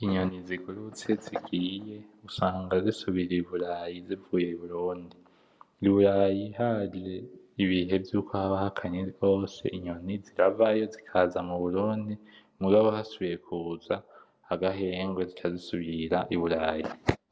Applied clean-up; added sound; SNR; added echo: none; none; none; none.